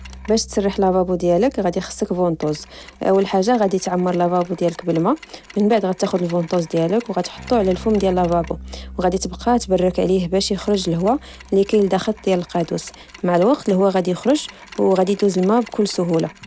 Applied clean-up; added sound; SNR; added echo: none; Mechanisms + Bass guitar; 20 dB; none.